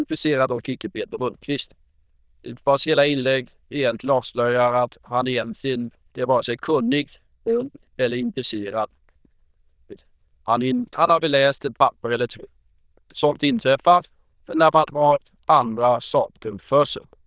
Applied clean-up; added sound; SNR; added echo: neural diffusion model UNIVERSE++.